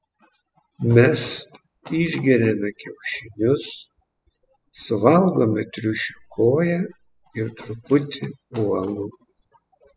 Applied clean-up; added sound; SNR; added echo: classical method spectral subtraction.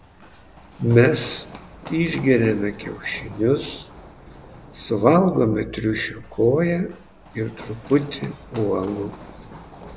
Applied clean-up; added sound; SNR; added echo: none; Run; 19 dB; none.